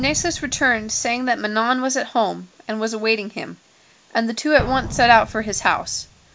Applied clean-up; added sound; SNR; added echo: none; Explosion; 16 dB; none.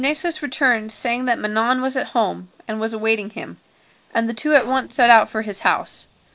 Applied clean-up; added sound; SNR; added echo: neural separator model SepFormer DNS4.